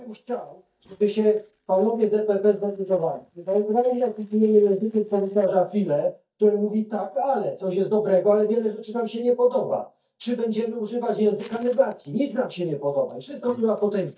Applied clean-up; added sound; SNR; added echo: neural mask model DeepFilterNet 3.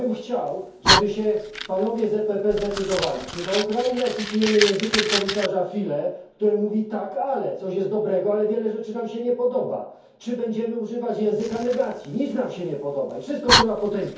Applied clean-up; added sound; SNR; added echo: none; Fire; 5 dB; reverberation time 0.6 s.